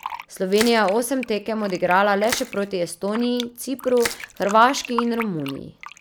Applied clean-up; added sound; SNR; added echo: none; Crushing + Fill (with liquid); 12 dB; none.